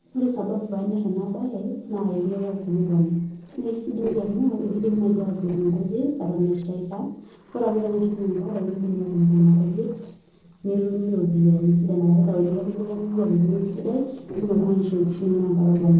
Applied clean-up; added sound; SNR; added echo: neural separator model SepFormer DNS4.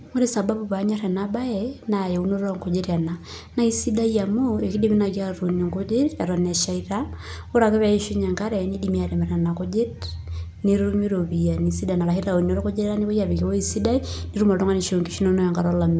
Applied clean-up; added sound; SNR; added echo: none; none; none; none.